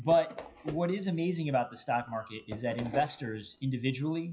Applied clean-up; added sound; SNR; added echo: classical method WPE with log-MMSE.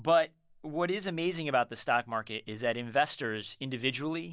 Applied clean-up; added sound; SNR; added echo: none; none; none; none.